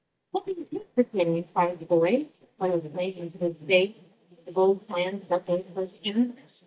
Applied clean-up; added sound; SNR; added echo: neural mask model DeepFilterNet 3.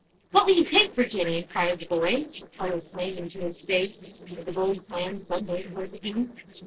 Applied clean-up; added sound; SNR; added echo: neural separator model SepFormer DNS4.